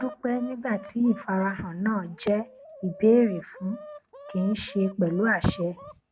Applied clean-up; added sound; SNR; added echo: none; Chicken, rooster; 18 dB; none.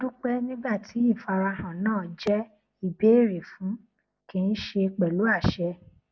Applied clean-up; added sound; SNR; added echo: none; none; none; none.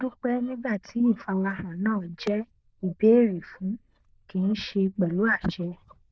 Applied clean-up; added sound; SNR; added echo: neural diffusion model UNIVERSE++.